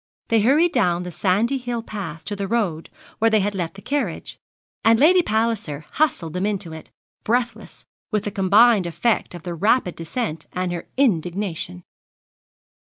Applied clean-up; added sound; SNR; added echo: none; none; none; none.